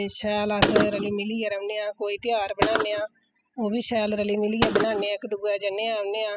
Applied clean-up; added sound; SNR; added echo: classical method spectral subtraction.